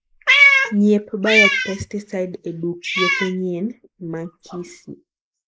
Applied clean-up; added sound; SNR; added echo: neural mask model Resemble Enhance denoiser.